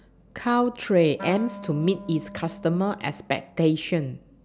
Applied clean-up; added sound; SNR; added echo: none; Wind instrument, woodwind instrument; 16 dB; none.